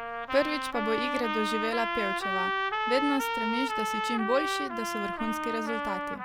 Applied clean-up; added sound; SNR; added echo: none; Trumpet; 0 dB; none.